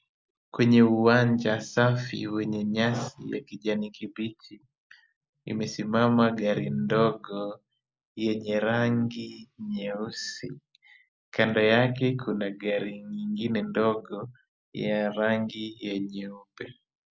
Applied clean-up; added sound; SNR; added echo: none; none; none; none.